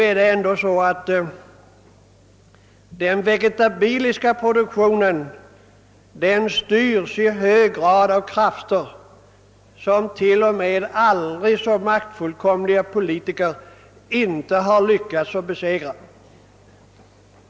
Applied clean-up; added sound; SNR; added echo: none; none; none; none.